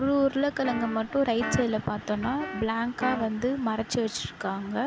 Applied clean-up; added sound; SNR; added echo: none; Guitar; 10 dB; none.